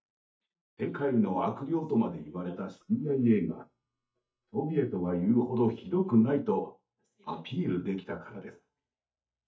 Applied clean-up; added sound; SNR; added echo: neural mask model DeepFilterNet 3.